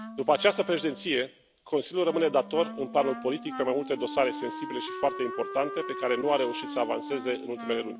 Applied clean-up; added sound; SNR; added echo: none; Wind instrument, woodwind instrument; 10 dB; none.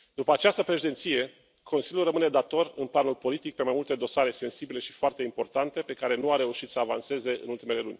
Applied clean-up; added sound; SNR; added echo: none; none; none; none.